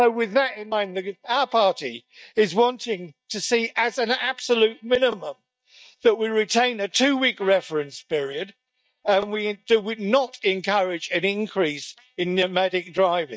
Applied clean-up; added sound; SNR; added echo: neural mask model DeepFilterNet 3.